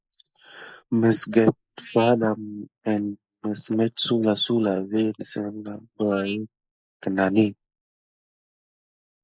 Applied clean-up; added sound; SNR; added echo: neural mask model Resemble Enhance denoiser.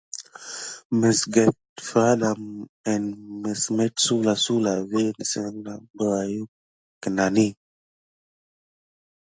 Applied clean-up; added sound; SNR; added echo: none; none; none; none.